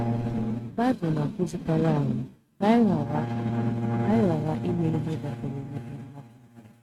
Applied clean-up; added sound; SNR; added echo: neural mask model RNNoise.